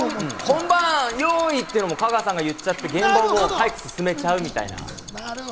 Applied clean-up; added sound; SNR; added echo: none; Toilet flush; 14 dB; none.